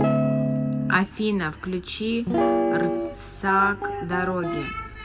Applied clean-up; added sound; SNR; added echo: none; Guitar; -1 dB; reverberation time 0.8 s.